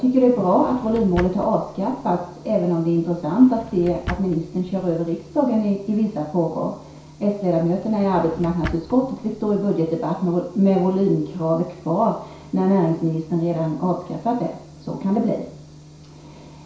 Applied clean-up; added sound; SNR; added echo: none; Drawer open or close; 15 dB; reverberation time 0.6 s.